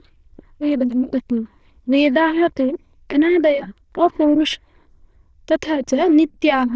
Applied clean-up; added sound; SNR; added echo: neural diffusion model UNIVERSE++.